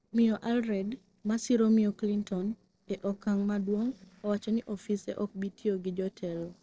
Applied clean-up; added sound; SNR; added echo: neural separator model SepFormer DNS4.